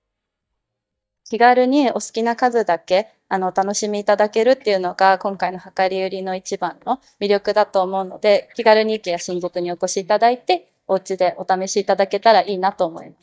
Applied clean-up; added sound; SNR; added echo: neural mask model DeepFilterNet 3.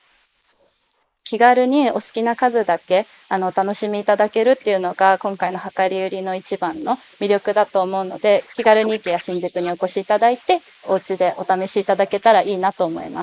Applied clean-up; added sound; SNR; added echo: neural mask model Resemble Enhance denoiser.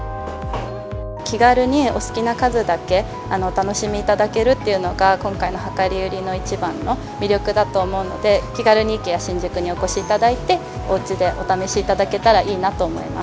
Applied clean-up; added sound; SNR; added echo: none; none; none; none.